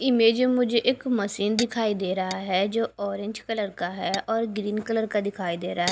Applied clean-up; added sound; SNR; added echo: none; Tap / Glass; 16 dB; none.